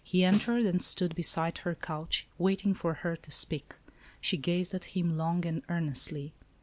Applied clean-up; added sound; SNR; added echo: none; Snare drum; 15 dB; none.